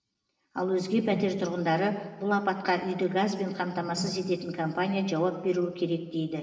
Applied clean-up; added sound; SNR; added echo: none; Whoosh, swoosh, swish; 13 dB; reverberation time 2.9 s.